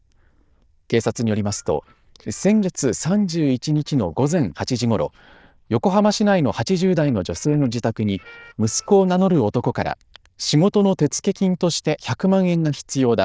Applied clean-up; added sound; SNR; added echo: neural diffusion model UNIVERSE++.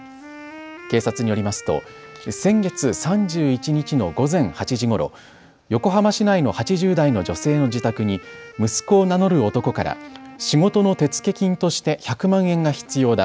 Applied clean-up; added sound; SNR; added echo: none; Wind instrument, woodwind instrument; 20 dB; none.